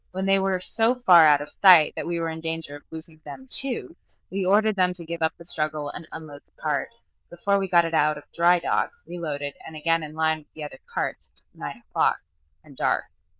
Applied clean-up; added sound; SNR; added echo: neural diffusion model UNIVERSE++.